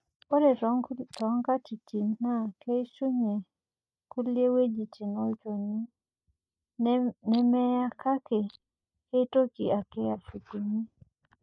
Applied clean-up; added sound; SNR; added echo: neural mask model DeepFilterNet 3.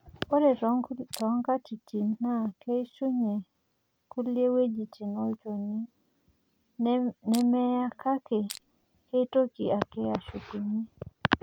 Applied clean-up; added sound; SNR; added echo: none; Crushing; 15 dB; none.